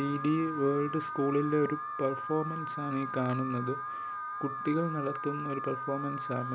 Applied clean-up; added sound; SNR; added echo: none; Alarm; 5 dB; none.